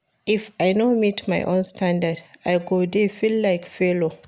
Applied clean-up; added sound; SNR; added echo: none; none; none; none.